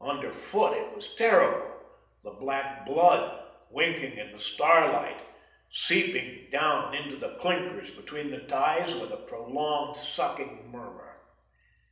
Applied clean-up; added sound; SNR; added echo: none; none; none; reverberation time 0.8 s.